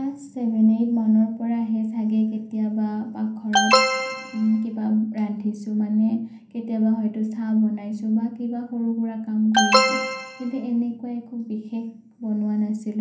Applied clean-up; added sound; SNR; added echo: none; Alarm; -1 dB; reverberation time 0.6 s.